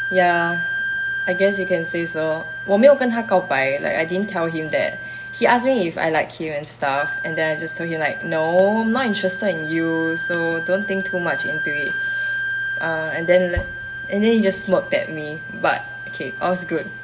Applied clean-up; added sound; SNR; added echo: none; Wind instrument, woodwind instrument; 7 dB; reverberation time 0.7 s.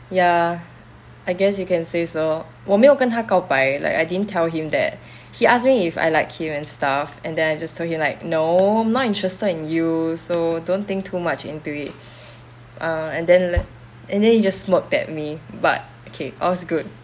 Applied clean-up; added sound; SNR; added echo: none; none; none; none.